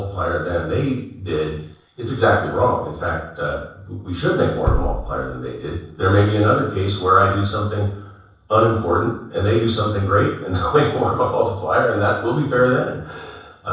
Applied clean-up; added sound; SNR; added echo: neural separator model SepFormer DNS4.